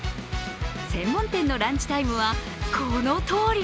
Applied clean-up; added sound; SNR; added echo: none; none; none; none.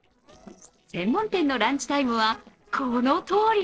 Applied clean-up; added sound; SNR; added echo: neural separator model SepFormer DNS4.